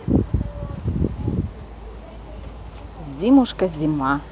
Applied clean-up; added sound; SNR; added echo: none; none; none; none.